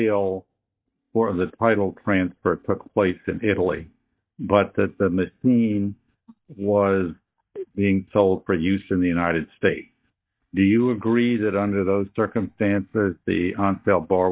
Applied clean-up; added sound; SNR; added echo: neural mask model DeepFilterNet 3.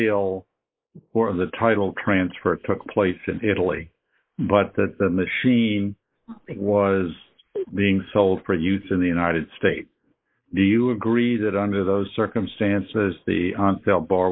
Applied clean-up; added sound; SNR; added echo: neural mask model Resemble Enhance denoiser.